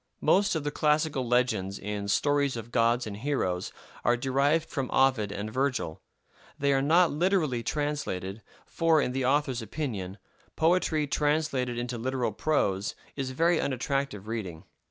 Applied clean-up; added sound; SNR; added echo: none; none; none; none.